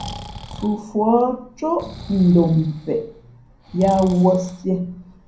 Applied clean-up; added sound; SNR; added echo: none; Breathing; 18 dB; reverberation time 0.6 s.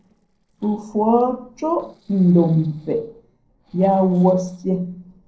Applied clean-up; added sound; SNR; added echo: neural separator model SepFormer DNS4.